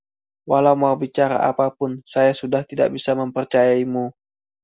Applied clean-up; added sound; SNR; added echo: none; none; none; none.